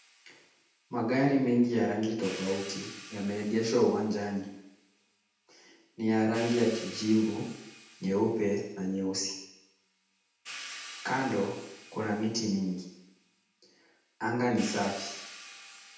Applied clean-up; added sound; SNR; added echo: none; Hi-hat; 17 dB; reverberation time 0.8 s.